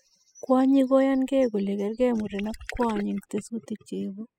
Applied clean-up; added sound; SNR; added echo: classical method spectral subtraction.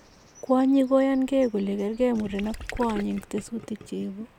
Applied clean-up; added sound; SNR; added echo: none; Gurgling + Bird; 17 dB; none.